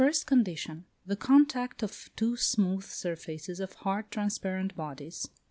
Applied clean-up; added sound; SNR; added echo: none; none; none; none.